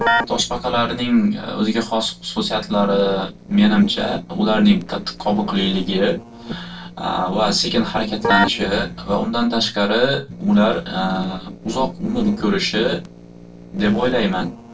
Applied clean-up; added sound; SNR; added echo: neural separator model SepFormer DNS4.